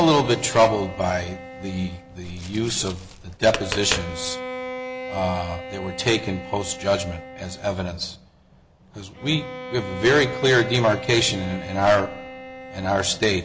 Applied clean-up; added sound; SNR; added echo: none; Bowed string instrument + Tap; 11 dB; none.